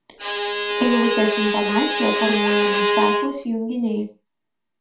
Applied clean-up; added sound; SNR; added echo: none; Bowed string instrument; -1 dB; reverberation time 0.3 s.